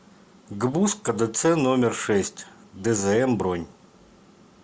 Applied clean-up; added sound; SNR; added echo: none; none; none; none.